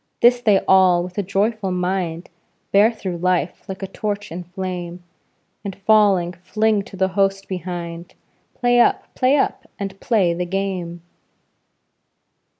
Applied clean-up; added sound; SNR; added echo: none; none; none; none.